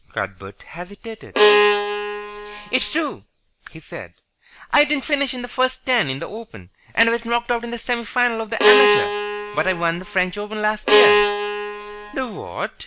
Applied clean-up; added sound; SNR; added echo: none; Bowed string instrument; -5 dB; none.